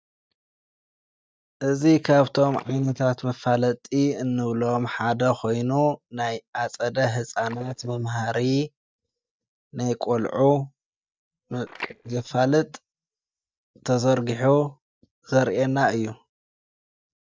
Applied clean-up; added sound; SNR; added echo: neural mask model DeepFilterNet 3.